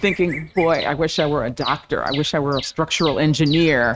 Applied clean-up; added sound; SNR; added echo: neural mask model RNNoise.